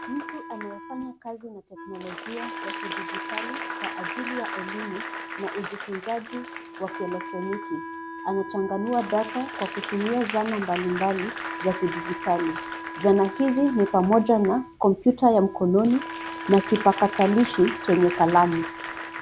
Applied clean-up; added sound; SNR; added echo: none; Applause / Crowd + Wind instrument, woodwind instrument; 10 dB; none.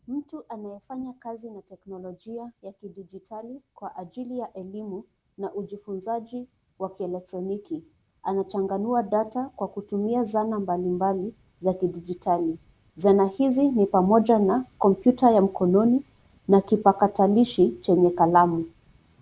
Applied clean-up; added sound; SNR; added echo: none; none; none; none.